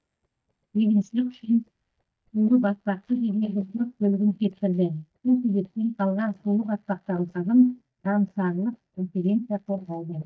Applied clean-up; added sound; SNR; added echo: neural mask model DeepFilterNet 3.